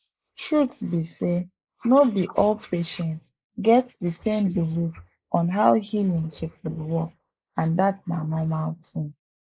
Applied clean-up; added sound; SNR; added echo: neural mask model Resemble Enhance denoiser.